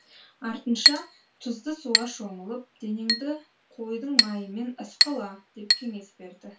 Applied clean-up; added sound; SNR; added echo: none; Chink, clink; -5 dB; reverberation time 0.2 s.